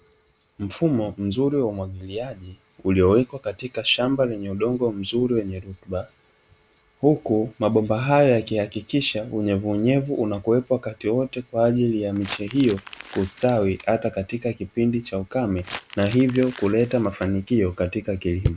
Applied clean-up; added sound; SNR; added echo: none; Crumpling, crinkling; 16 dB; none.